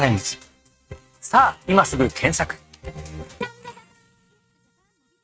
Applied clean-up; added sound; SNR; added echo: neural mask model RNNoise.